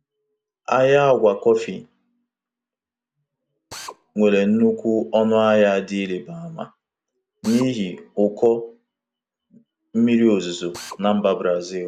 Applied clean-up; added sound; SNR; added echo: none; Drill; 18 dB; none.